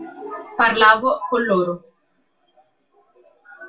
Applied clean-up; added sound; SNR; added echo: none; none; none; reverberation time 0.2 s.